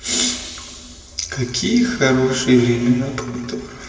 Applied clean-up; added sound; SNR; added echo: none; none; none; reverberation time 2.6 s.